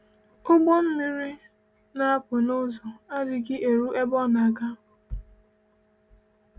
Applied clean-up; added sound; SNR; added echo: none; none; none; none.